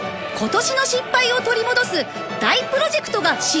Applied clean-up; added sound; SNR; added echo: none; none; none; none.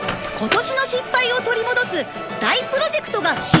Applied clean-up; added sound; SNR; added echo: none; Microwave oven; 7 dB; none.